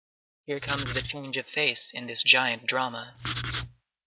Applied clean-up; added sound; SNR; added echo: neural mask model DeepFilterNet 3.